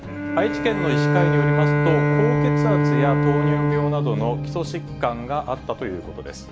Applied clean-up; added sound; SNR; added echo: none; Bowed string instrument; -5 dB; none.